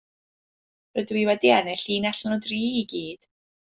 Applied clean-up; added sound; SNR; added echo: none; none; none; none.